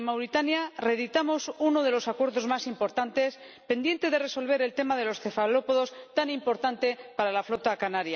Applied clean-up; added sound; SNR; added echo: none; none; none; none.